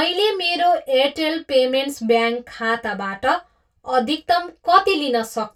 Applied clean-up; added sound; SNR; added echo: none; none; none; reverberation time 0.2 s.